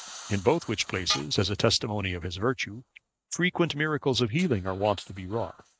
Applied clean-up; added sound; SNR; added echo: neural mask model RNNoise.